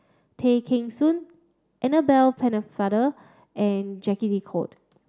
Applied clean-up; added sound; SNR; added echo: none; none; none; none.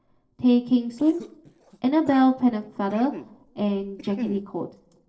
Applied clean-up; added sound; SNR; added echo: neural separator model SepFormer DNS4.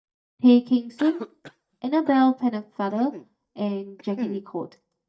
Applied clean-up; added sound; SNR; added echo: neural mask model DeepFilterNet 3.